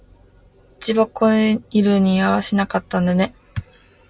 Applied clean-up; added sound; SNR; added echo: none; none; none; none.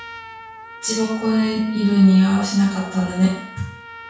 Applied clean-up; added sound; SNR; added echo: none; Trumpet; 18 dB; reverberation time 0.6 s.